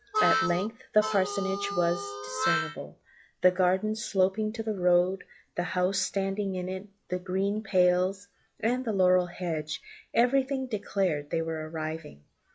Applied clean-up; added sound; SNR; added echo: classical method log-MMSE.